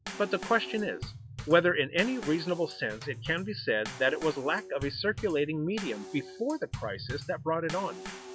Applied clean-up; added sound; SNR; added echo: classical method log-MMSE.